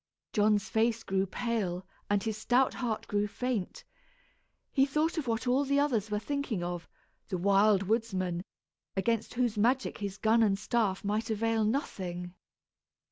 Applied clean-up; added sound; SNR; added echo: none; none; none; none.